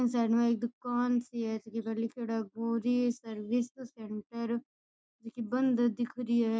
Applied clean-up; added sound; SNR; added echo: none; none; none; none.